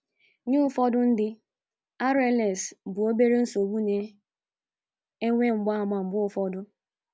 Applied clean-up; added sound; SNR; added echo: none; none; none; none.